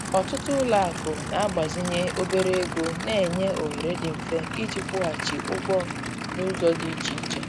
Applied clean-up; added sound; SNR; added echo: none; Idling / Aircraft; 5 dB; none.